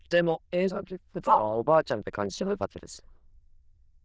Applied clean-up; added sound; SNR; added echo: neural diffusion model UNIVERSE++.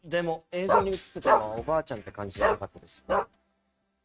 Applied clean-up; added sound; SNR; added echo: neural mask model RNNoise.